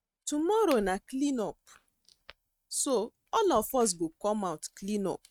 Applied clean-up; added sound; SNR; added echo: neural mask model RNNoise.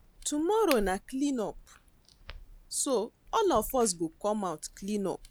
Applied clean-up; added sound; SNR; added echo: none; Crack; 16 dB; none.